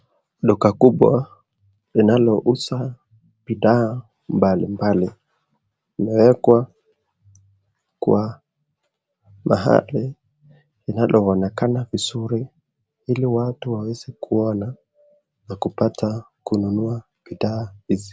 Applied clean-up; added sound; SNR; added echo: none; none; none; none.